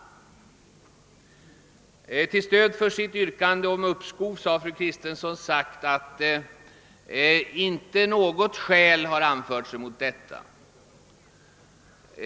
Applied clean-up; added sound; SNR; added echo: none; none; none; none.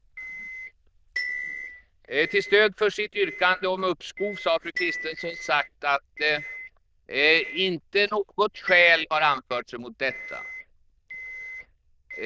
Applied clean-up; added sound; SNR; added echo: neural diffusion model UNIVERSE++.